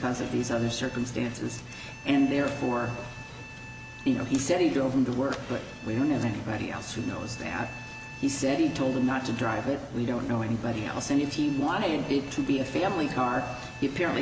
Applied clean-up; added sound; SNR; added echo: none; Bowed string instrument; 18 dB; none.